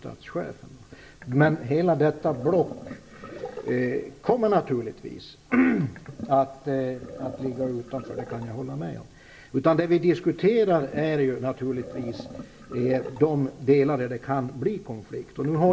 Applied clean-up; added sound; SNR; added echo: none; Sink (filling or washing); 17 dB; reverberation time 0.4 s.